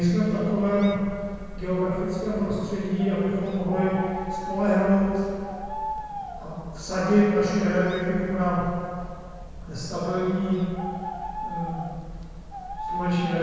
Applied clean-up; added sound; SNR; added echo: none; Bird; 11 dB; reverberation time 1.9 s.